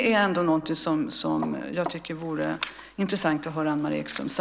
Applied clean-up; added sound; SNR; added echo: none; none; none; none.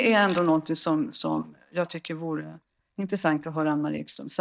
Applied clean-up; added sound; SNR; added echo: neural mask model DeepFilterNet 3.